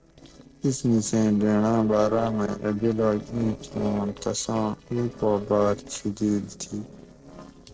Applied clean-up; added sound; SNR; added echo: neural separator model SepFormer DNS4.